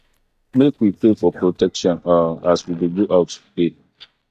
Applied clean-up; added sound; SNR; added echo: neural mask model DeepFilterNet 3.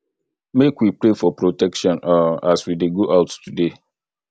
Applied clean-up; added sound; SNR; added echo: none; none; none; none.